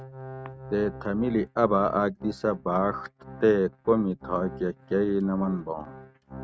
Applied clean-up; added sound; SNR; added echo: neural mask model RNNoise.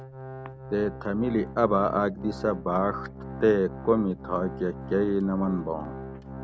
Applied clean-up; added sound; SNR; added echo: none; Organ; 12 dB; none.